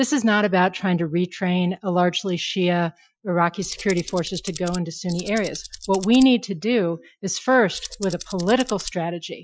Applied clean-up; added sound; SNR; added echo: classical method Wiener filter.